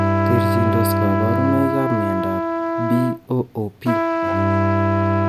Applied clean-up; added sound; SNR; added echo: none; Trumpet + Bowed string instrument; -5 dB; none.